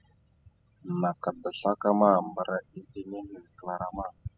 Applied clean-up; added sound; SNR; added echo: classical method spectral subtraction.